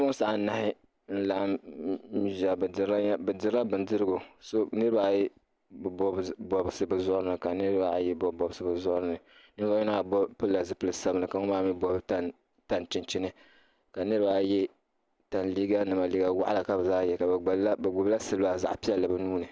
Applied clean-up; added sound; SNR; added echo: none; none; none; none.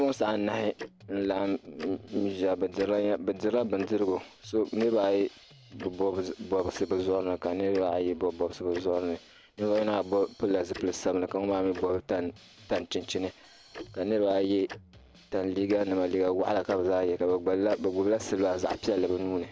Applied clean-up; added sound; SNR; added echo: none; Tick-tock + Drum kit; 19 dB; none.